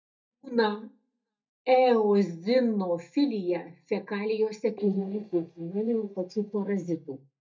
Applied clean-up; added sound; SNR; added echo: neural mask model DeepFilterNet 3.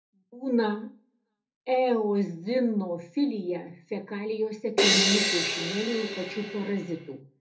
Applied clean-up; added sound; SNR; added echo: none; Crash cymbal; -2 dB; reverberation time 0.3 s.